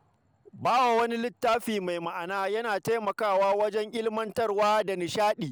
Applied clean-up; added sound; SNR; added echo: none; none; none; none.